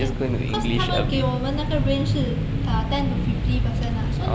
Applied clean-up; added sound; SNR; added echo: none; none; none; none.